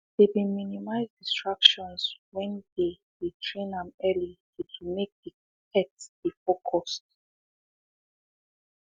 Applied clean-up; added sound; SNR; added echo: none; none; none; none.